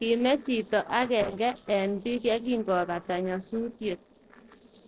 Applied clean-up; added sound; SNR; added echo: neural separator model SepFormer DNS4.